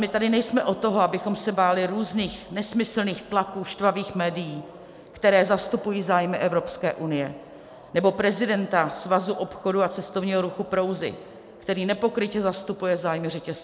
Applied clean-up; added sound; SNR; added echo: none; none; none; none.